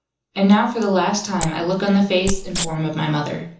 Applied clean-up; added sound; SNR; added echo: none; Wild animals; 7 dB; reverberation time 0.7 s.